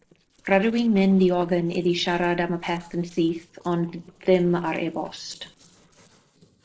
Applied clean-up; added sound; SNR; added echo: neural separator model SepFormer DNS4.